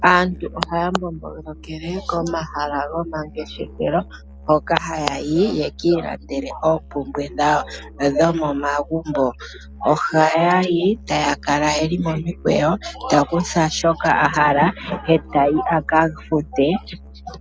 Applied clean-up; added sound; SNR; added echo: none; Musical instrument; 19 dB; none.